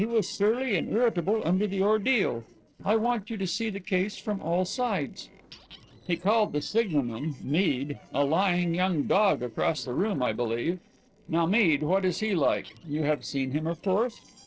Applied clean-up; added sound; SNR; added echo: neural separator model SepFormer DNS4.